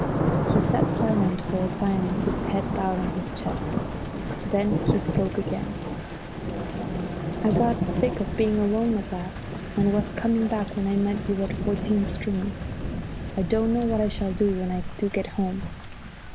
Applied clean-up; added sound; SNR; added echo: none; Thunder / Rain; 1 dB; none.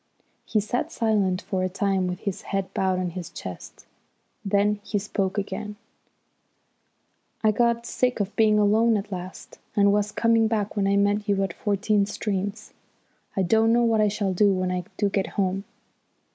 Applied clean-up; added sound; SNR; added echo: none; none; none; none.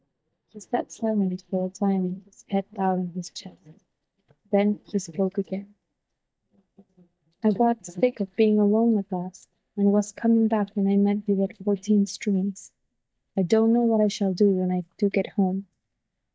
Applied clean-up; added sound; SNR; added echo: neural mask model DeepFilterNet 3.